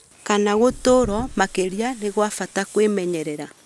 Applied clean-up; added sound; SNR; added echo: none; Knock / Wood; 18 dB; none.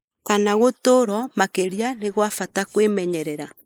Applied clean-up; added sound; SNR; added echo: neural mask model Resemble Enhance denoiser.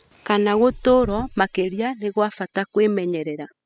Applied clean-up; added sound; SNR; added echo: classical method spectral subtraction.